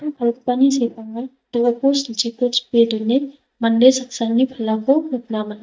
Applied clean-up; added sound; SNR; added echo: neural mask model DeepFilterNet 3.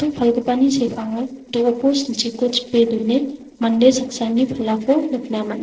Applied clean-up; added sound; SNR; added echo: neural separator model SepFormer DNS4.